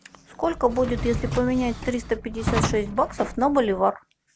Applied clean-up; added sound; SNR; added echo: none; Drawer open or close; 6 dB; none.